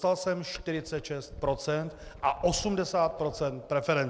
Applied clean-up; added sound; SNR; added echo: none; Glass; 17 dB; none.